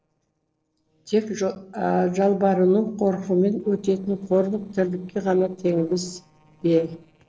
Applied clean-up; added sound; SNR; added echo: neural separator model SepFormer DNS4.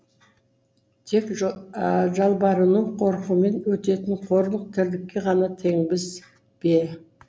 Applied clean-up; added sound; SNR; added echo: none; none; none; none.